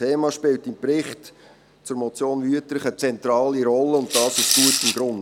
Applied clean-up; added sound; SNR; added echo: none; Rattle / Rattle (instrument); -1 dB; none.